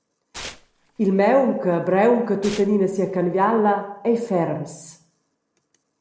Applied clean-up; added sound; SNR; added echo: none; Tearing; 20 dB; none.